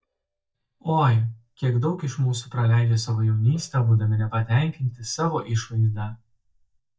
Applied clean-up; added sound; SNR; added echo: neural mask model DeepFilterNet 3.